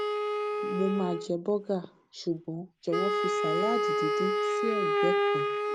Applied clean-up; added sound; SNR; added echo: none; Wind instrument, woodwind instrument; -4 dB; none.